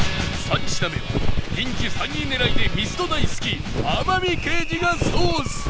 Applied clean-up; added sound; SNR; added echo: none; Walk, footsteps; -3 dB; none.